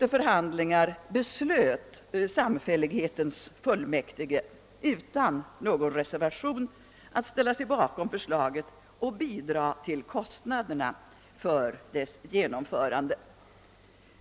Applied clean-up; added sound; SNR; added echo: none; none; none; none.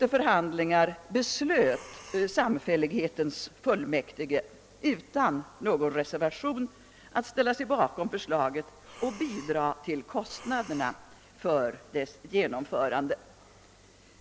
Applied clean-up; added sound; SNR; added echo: none; Breathing; 20 dB; none.